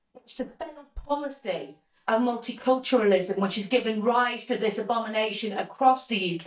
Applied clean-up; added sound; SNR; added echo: neural mask model DeepFilterNet 3.